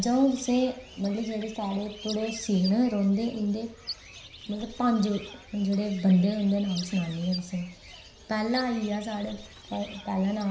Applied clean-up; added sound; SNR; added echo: none; Bird; 16 dB; reverberation time 0.5 s.